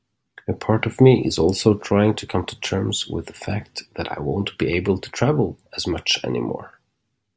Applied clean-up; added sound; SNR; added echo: none; none; none; none.